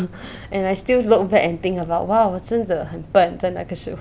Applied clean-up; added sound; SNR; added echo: none; none; none; none.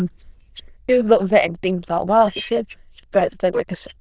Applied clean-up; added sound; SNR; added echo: neural diffusion model UNIVERSE++.